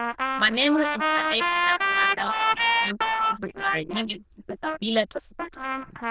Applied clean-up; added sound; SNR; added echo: neural diffusion model UNIVERSE++.